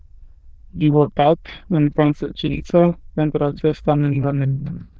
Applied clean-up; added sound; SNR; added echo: neural diffusion model UNIVERSE++.